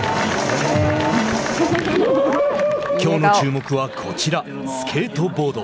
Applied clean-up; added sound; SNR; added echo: none; none; none; none.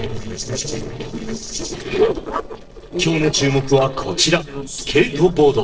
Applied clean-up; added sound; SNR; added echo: neural separator model SepFormer DNS4.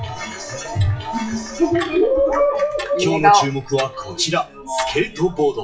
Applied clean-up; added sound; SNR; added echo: classical method WPE with log-MMSE.